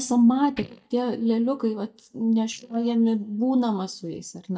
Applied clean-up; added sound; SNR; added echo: neural mask model DeepFilterNet 3.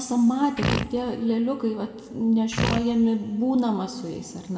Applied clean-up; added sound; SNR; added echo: none; Fart; 2 dB; reverberation time 1.8 s.